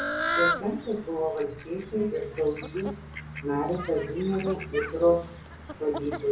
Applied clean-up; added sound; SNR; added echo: none; Fowl; 6 dB; reverberation time 0.7 s.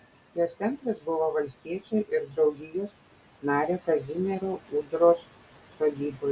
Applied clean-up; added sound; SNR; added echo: none; none; none; none.